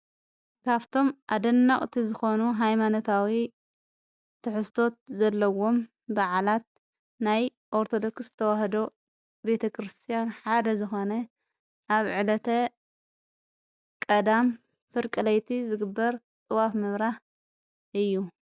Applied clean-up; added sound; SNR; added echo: none; none; none; none.